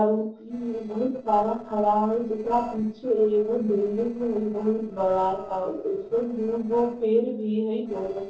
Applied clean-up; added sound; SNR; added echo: neural separator model SepFormer DNS4.